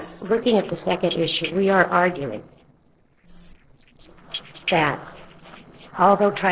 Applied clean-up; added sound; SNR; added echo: neural separator model SepFormer DNS4.